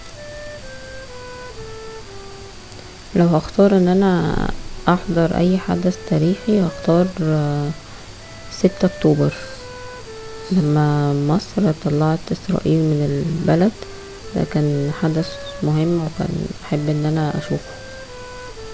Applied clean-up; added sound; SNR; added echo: none; Wind instrument, woodwind instrument; 19 dB; none.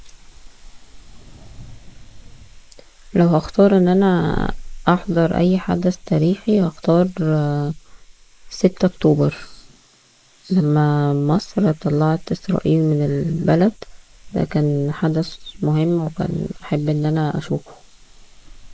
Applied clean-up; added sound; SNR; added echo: neural mask model Resemble Enhance denoiser.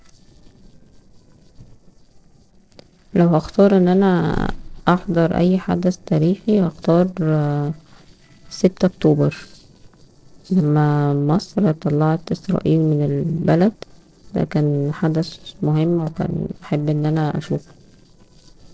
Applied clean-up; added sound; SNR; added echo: neural separator model SepFormer DNS4.